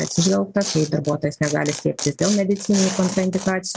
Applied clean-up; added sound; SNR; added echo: none; Tearing; 10 dB; none.